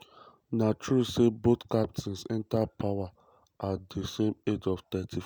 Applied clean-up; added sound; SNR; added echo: none; none; none; none.